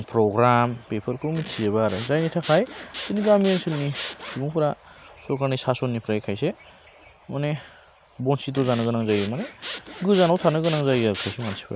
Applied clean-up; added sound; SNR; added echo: none; Zipper (clothing) / Sawing; 11 dB; none.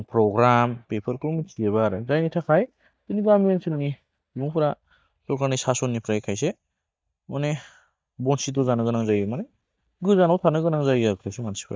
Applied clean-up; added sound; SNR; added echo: neural mask model DeepFilterNet 3.